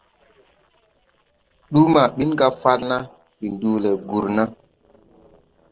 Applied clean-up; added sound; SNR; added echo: neural separator model SepFormer DNS4.